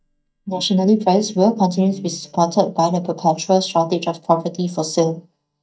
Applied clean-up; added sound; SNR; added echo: neural mask model DeepFilterNet 3.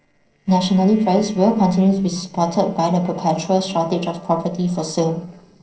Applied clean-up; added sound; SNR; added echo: neural separator model SepFormer DNS4.